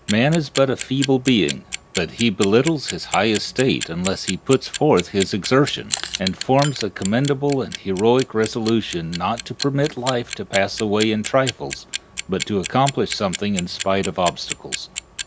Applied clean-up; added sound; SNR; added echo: none; Clock; 11 dB; none.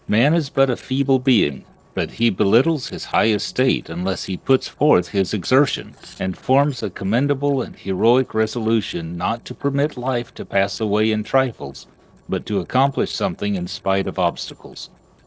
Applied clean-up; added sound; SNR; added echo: neural separator model SepFormer DNS4.